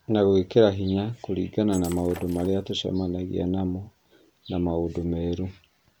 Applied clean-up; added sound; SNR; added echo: none; Shatter; 19 dB; none.